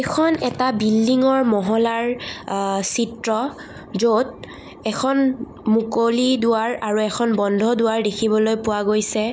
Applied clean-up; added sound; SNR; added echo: none; none; none; none.